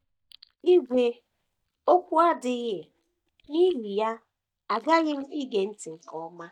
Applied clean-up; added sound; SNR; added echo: neural mask model DeepFilterNet 3.